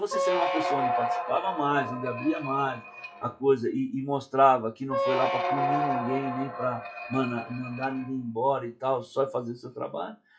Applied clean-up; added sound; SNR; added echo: classical method WPE with log-MMSE.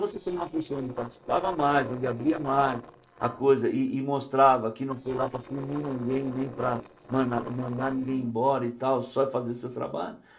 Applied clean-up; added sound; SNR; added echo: neural separator model SepFormer DNS4.